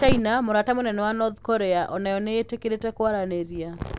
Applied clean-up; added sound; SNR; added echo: none; none; none; none.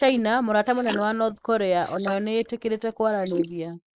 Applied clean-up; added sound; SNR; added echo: neural mask model Resemble Enhance denoiser.